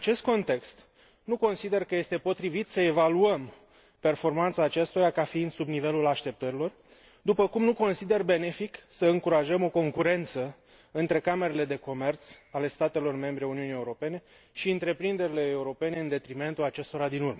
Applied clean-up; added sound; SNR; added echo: none; none; none; none.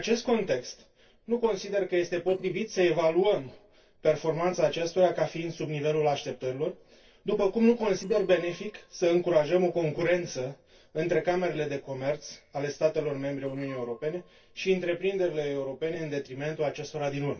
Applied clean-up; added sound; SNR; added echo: neural separator model SepFormer DNS4.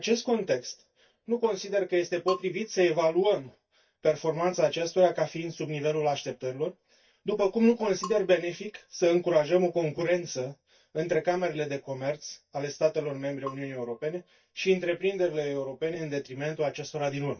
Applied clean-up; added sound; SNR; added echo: neural mask model DeepFilterNet 3.